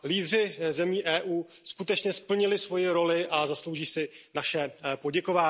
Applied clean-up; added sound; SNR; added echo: none; none; none; none.